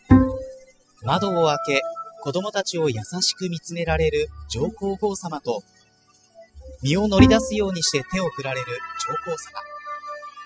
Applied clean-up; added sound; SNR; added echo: classical method spectral subtraction.